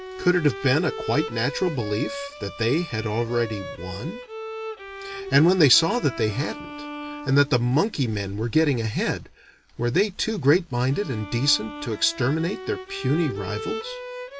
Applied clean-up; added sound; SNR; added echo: none; Bowed string instrument; 12 dB; none.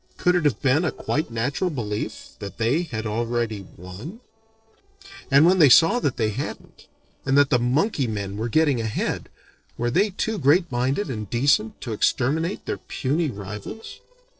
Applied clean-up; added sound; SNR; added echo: neural separator model SepFormer DNS4.